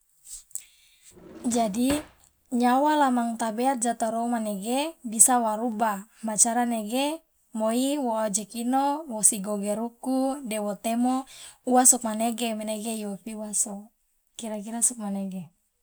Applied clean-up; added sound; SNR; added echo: none; Drawer open or close; 16 dB; none.